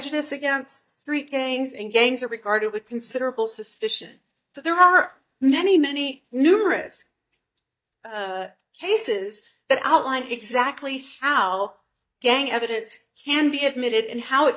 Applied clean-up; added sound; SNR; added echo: neural mask model DeepFilterNet 3.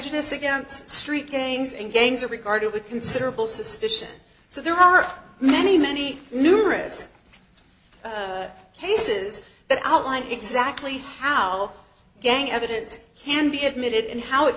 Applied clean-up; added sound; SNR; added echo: none; none; none; none.